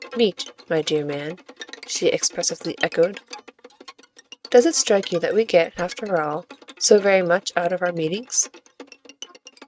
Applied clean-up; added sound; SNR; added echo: neural mask model RNNoise.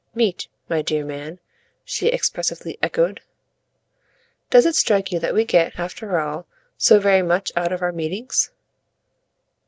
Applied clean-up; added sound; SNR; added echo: none; none; none; none.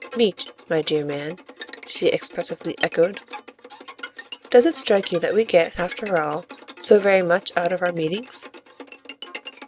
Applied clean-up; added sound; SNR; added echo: none; Bowed string instrument; 17 dB; none.